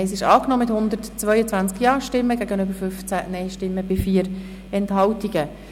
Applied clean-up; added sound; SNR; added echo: none; none; none; none.